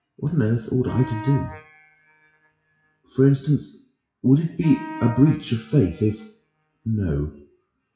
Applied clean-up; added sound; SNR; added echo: classical method WPE with log-MMSE.